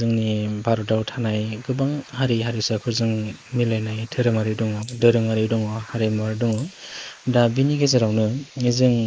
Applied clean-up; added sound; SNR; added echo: neural mask model Resemble Enhance denoiser.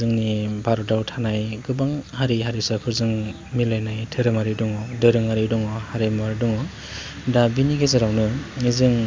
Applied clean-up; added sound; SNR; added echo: none; none; none; none.